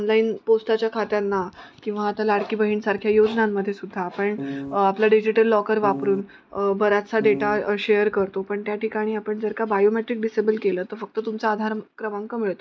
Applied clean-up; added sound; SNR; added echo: none; Piano; 8 dB; none.